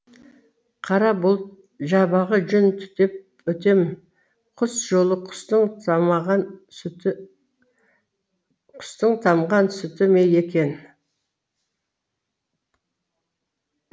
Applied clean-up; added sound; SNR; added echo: none; none; none; none.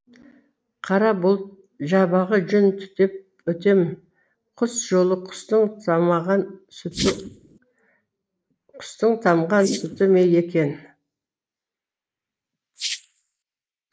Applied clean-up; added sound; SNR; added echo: neural mask model Resemble Enhance denoiser.